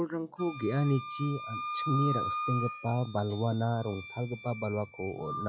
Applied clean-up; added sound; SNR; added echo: classical method log-MMSE.